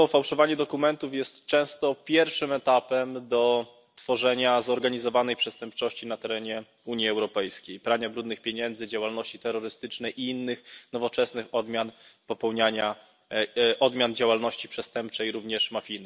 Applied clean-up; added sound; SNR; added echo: none; none; none; none.